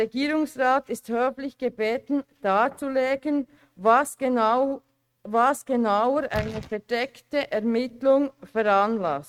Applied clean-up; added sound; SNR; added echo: neural mask model RNNoise.